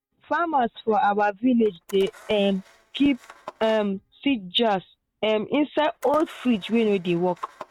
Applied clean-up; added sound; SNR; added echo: neural mask model RNNoise.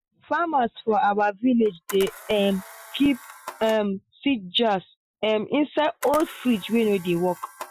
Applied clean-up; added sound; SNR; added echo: classical method Wiener filter.